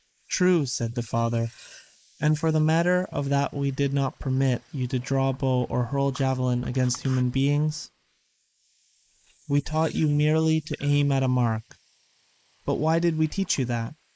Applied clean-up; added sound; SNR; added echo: neural mask model Resemble Enhance denoiser.